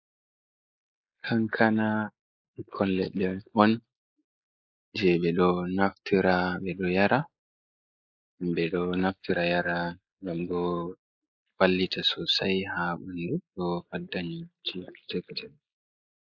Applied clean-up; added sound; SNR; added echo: neural mask model Resemble Enhance denoiser.